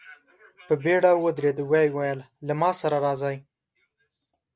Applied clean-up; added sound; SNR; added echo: none; none; none; none.